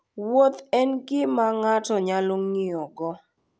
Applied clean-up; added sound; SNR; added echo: none; none; none; none.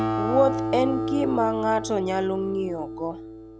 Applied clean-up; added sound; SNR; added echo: none; Acoustic guitar; 4 dB; none.